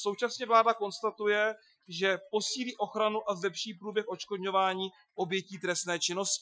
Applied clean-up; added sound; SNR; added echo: classical method Wiener filter.